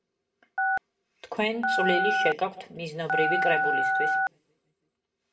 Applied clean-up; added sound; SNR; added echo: none; Telephone; -5 dB; reverberation time 0.6 s.